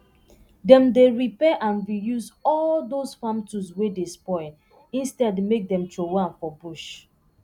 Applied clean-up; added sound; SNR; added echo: none; none; none; none.